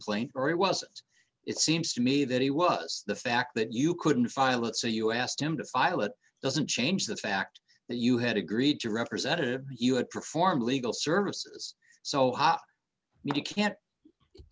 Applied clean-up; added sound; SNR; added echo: none; none; none; none.